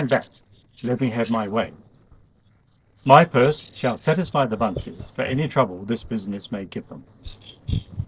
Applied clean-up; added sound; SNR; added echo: neural separator model SepFormer DNS4.